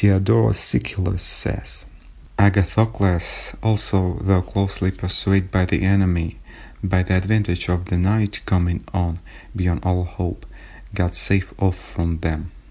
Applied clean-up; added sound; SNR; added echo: none; none; none; none.